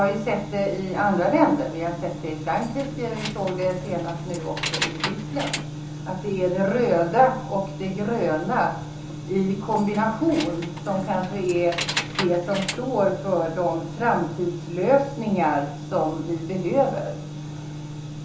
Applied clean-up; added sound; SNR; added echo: none; Keys jangling; 10 dB; reverberation time 1.2 s.